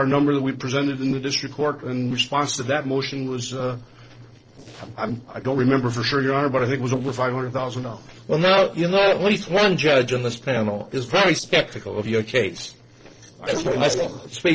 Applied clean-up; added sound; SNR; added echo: neural separator model SepFormer DNS4.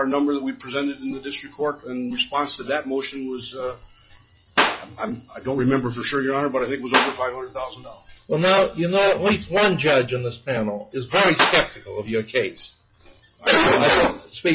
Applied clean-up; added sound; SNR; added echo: classical method log-MMSE.